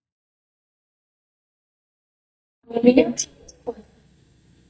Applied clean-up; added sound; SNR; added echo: neural mask model DeepFilterNet 3.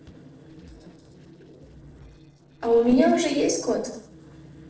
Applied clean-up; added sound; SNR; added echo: neural separator model SepFormer DNS4.